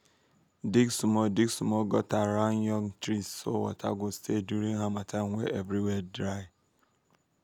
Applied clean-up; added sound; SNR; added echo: none; none; none; none.